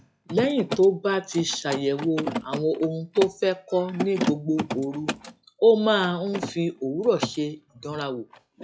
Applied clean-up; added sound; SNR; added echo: classical method log-MMSE.